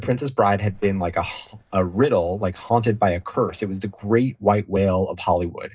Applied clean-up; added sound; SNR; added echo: neural mask model DeepFilterNet 3.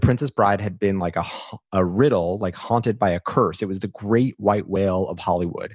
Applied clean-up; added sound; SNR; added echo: none; none; none; none.